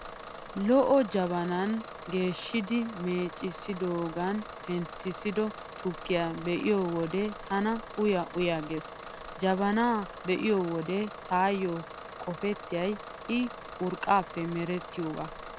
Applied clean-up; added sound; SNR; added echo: none; Bus / Engine; 13 dB; none.